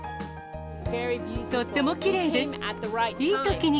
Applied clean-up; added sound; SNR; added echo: none; none; none; none.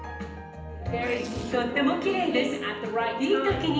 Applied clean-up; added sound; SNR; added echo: none; Sneeze; 15 dB; reverberation time 0.8 s.